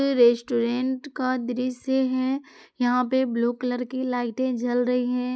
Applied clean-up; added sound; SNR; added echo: none; none; none; none.